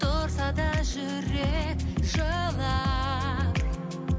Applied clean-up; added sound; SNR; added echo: none; none; none; none.